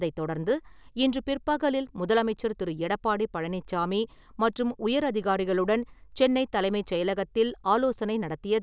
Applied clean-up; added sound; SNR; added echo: none; none; none; none.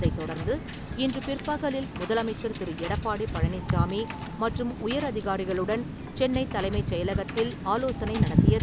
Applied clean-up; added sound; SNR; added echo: none; Wind / Boat, Water vehicle; 0 dB; none.